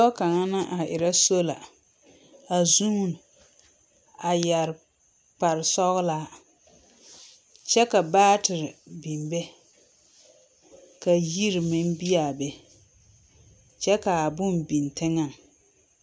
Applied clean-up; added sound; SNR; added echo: none; none; none; none.